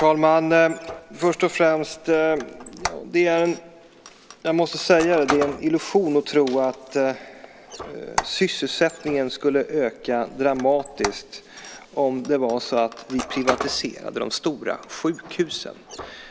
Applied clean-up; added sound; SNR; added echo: none; Squeak; 13 dB; none.